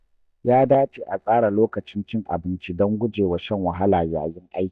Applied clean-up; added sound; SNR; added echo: neural mask model DeepFilterNet 3.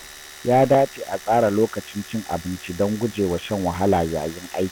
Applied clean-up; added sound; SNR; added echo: none; Domestic sounds, home sounds; 19 dB; none.